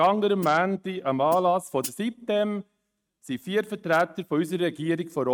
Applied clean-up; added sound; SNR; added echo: neural mask model RNNoise.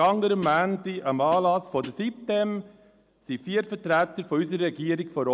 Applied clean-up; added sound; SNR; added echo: none; Hi-hat; 5 dB; none.